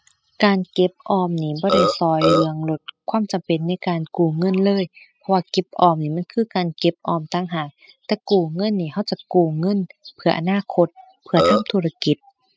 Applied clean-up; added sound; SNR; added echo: classical method spectral subtraction.